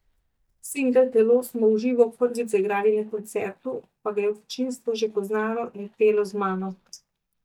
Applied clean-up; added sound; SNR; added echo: neural mask model DeepFilterNet 3.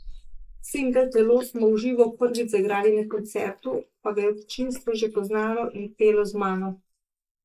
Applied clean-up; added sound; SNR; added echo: neural mask model Resemble Enhance denoiser.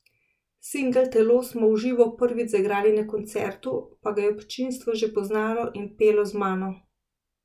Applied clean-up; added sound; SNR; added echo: none; none; none; none.